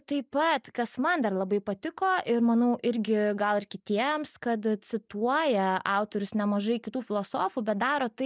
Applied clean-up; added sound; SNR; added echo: none; none; none; none.